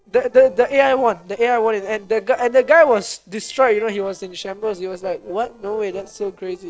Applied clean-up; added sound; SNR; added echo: neural separator model SepFormer DNS4.